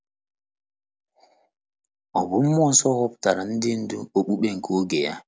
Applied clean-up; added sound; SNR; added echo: none; none; none; none.